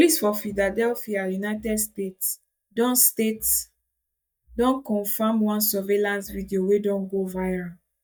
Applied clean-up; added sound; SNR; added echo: neural mask model DeepFilterNet 3.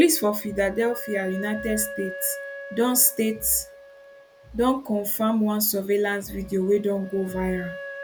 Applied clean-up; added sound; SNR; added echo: none; Wind instrument, woodwind instrument; 15 dB; none.